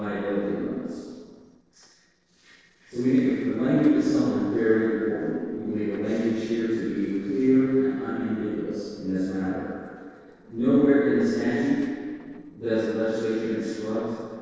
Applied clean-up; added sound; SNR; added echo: neural separator model SepFormer DNS4.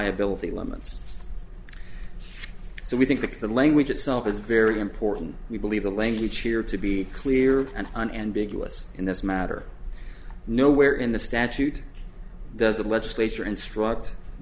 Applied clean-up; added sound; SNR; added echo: none; none; none; none.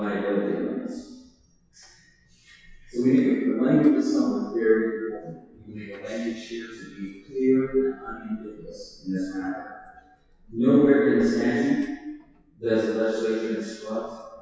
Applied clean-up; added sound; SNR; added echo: classical method WPE with log-MMSE.